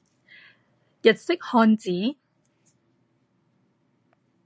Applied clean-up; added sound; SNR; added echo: none; none; none; none.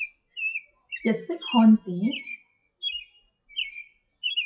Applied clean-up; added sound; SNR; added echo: classical method WPE with log-MMSE.